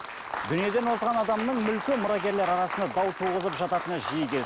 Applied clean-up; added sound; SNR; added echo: none; none; none; none.